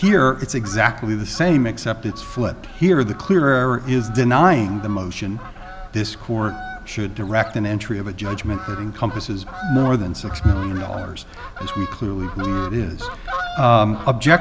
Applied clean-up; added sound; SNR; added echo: none; Fowl; 13 dB; none.